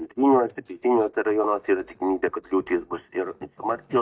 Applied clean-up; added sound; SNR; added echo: neural mask model DeepFilterNet 3.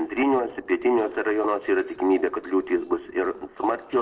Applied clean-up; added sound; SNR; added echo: neural separator model SepFormer DNS4.